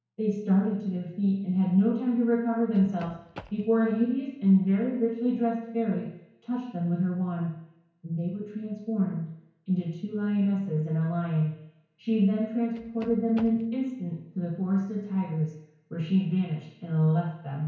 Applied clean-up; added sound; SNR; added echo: none; Run; 20 dB; reverberation time 1.0 s.